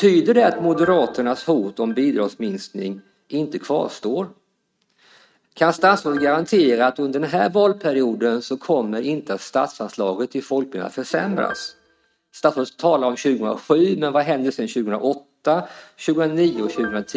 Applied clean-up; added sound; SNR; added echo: neural mask model RNNoise.